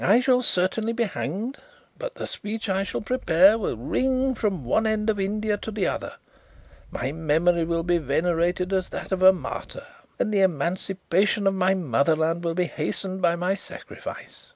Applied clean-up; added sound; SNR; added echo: none; Thunder / Wind; 20 dB; none.